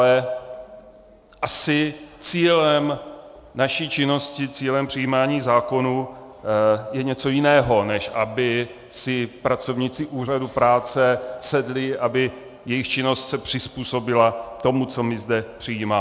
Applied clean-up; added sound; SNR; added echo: none; none; none; none.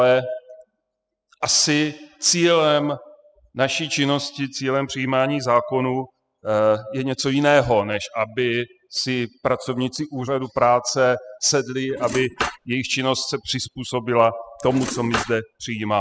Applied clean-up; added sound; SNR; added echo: classical method spectral subtraction.